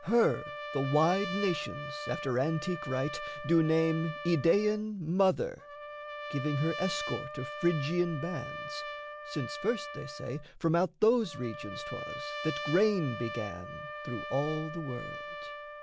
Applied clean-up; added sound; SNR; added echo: none; Trumpet; 9 dB; none.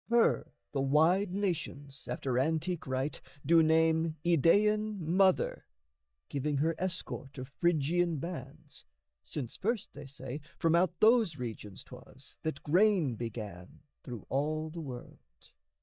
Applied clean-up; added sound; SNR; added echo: neural mask model DeepFilterNet 3.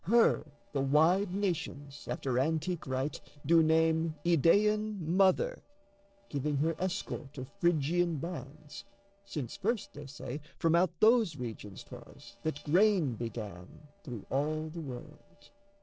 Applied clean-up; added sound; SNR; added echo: neural separator model SepFormer DNS4.